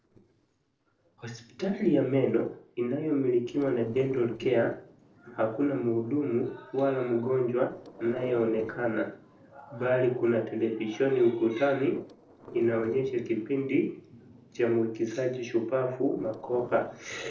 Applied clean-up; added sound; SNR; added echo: neural separator model SepFormer DNS4.